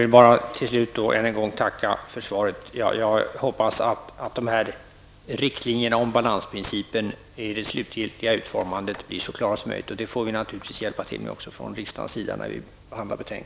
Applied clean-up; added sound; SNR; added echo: none; none; none; none.